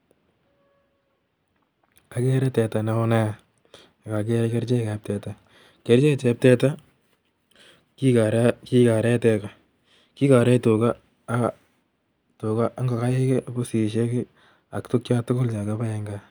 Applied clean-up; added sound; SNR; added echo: none; none; none; none.